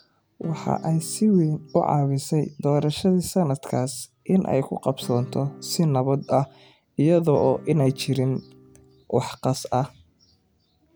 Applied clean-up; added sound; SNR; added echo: none; Acoustic guitar / Strum; 20 dB; none.